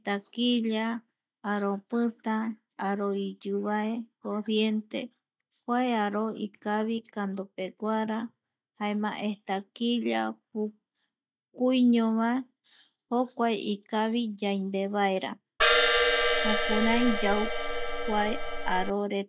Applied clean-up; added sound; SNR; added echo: none; Crash cymbal; -4 dB; none.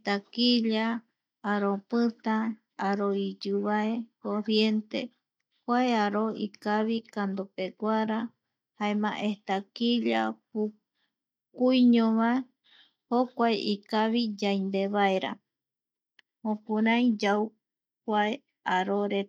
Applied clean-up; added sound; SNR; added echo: none; none; none; none.